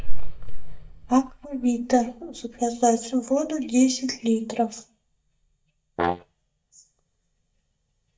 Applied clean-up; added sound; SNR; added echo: neural mask model DeepFilterNet 3.